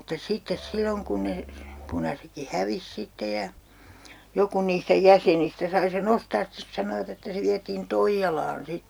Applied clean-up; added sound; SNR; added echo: none; Musical instrument; 18 dB; none.